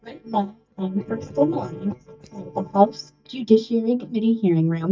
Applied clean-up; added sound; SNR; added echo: neural mask model DeepFilterNet 3.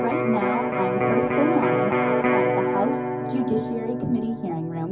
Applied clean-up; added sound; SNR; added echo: none; Electric guitar; -3 dB; reverberation time 0.4 s.